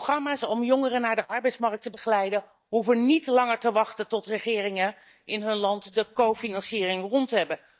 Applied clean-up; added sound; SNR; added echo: neural mask model DeepFilterNet 3.